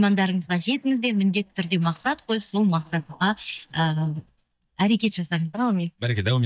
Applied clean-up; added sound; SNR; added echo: neural mask model DeepFilterNet 3.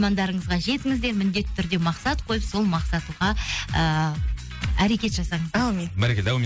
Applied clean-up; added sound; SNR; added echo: none; none; none; none.